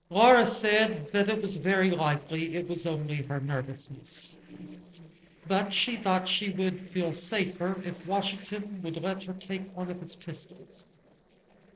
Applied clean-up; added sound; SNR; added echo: neural separator model SepFormer DNS4.